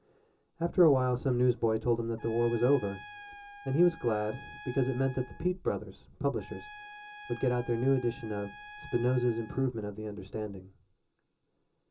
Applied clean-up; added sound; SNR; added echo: none; Trumpet; 17 dB; reverberation time 0.2 s.